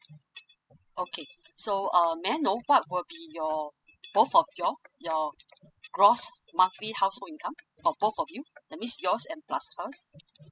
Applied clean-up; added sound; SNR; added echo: classical method spectral subtraction.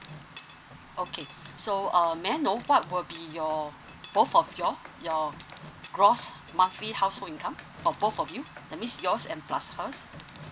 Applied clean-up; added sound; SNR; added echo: none; Mechanisms; 19 dB; none.